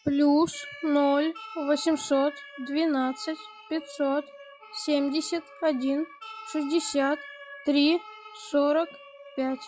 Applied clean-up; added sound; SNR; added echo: classical method log-MMSE.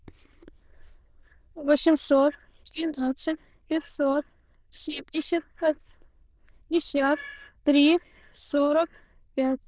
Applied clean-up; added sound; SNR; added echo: neural diffusion model UNIVERSE++.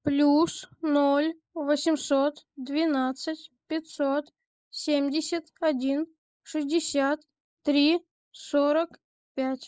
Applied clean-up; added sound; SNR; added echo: neural mask model Resemble Enhance denoiser.